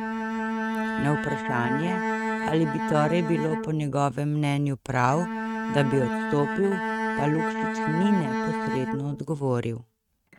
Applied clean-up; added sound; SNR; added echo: neural mask model RNNoise.